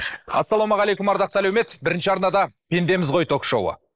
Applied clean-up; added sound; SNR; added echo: neural mask model Resemble Enhance denoiser.